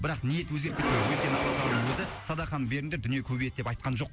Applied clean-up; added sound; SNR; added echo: none; Engine / Mechanisms; 2 dB; none.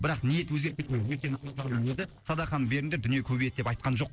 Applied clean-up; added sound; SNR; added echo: neural separator model SepFormer DNS4.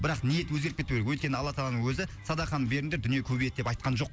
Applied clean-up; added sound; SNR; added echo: none; none; none; none.